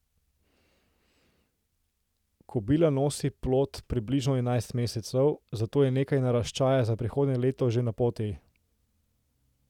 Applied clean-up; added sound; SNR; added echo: none; none; none; none.